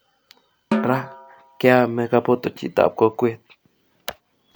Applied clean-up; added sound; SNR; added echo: none; Snare drum; 9 dB; none.